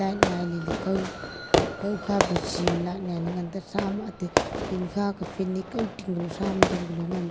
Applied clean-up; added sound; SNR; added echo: none; Fireworks; 0 dB; none.